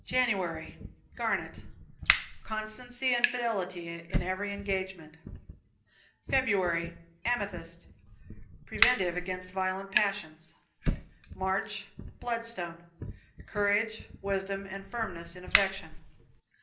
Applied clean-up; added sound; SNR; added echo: none; Fire; 1 dB; reverberation time 0.5 s.